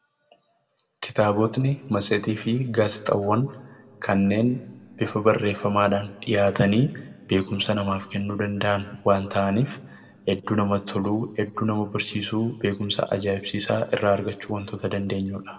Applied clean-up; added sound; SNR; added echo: none; none; none; reverberation time 1.7 s.